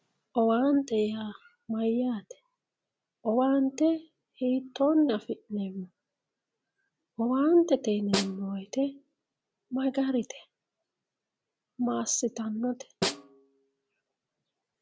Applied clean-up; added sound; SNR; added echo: none; Snare drum; 7 dB; none.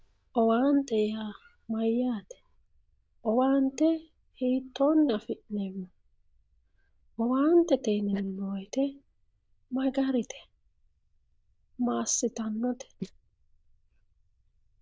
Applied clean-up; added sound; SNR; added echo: neural diffusion model UNIVERSE++.